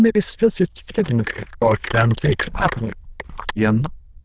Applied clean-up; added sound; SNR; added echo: neural diffusion model UNIVERSE++.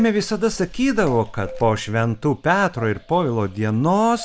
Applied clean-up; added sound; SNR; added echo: none; none; none; none.